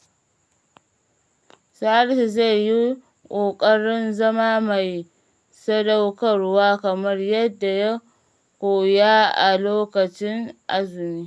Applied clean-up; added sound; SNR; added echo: none; none; none; none.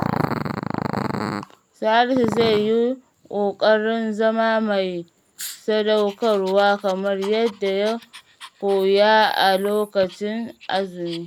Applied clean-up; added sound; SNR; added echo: none; Growling; 11 dB; none.